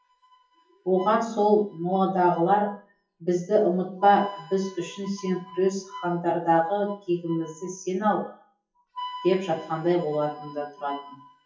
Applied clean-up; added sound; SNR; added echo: classical method WPE with log-MMSE.